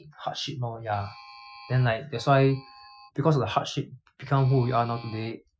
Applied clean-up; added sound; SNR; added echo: classical method Wiener filter.